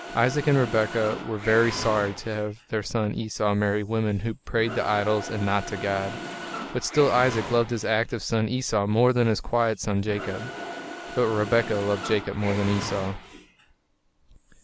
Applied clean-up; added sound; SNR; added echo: none; Mechanisms; 12 dB; none.